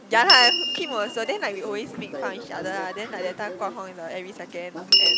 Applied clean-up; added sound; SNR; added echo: none; Door / Bell; -1 dB; none.